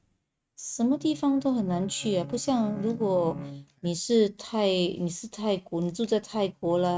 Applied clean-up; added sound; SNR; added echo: neural mask model RNNoise.